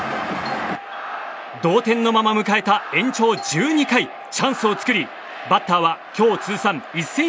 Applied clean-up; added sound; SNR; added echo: none; Doorbell; 20 dB; none.